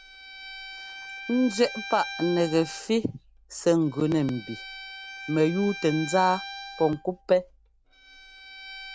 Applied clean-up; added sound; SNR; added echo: none; Bowed string instrument; 13 dB; none.